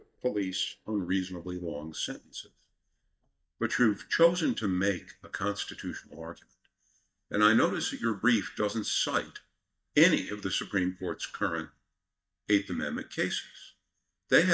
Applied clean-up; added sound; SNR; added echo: neural mask model DeepFilterNet 3.